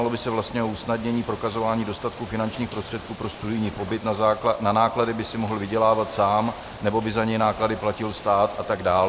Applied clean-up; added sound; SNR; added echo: none; Ocean / Boat, Water vehicle; 16 dB; none.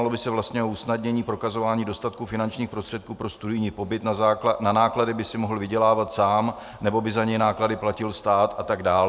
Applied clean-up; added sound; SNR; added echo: none; none; none; none.